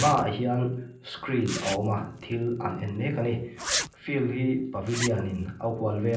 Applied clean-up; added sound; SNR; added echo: none; Zipper (clothing); 10 dB; reverberation time 0.6 s.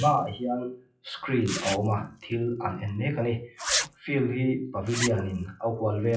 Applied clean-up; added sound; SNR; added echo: classical method WPE with log-MMSE.